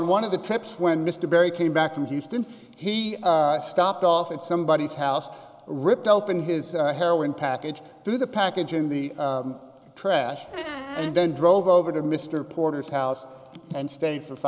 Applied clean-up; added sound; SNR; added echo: none; Squeak; 12 dB; none.